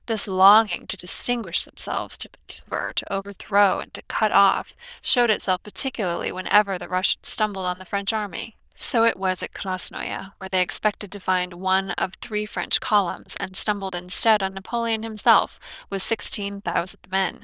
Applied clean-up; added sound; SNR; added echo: neural diffusion model UNIVERSE++.